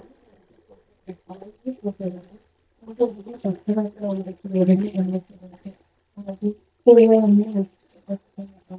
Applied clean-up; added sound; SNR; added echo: neural mask model DeepFilterNet 3.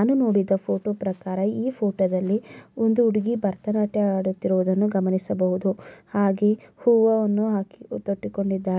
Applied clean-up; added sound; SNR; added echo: none; none; none; none.